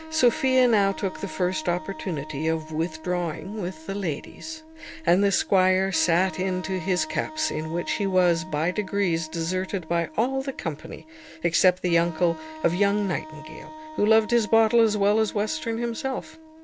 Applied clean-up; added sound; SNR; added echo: none; Wind instrument, woodwind instrument; 16 dB; none.